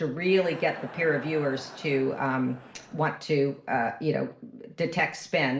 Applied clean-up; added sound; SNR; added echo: none; Crowd; 17 dB; reverberation time 0.4 s.